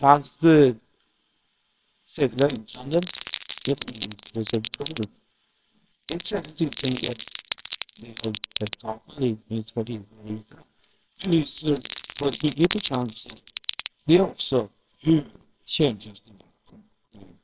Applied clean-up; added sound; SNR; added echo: neural separator model SepFormer WHAMR!.